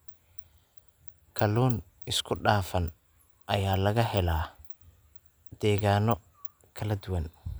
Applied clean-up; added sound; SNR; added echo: none; none; none; none.